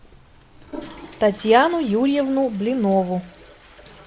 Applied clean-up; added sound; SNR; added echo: none; Toilet flush / Water; 19 dB; none.